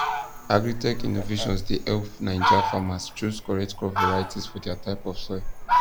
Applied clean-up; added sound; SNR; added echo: none; Fowl; 0 dB; none.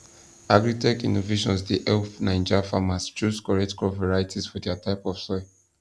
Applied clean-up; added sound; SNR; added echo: none; none; none; none.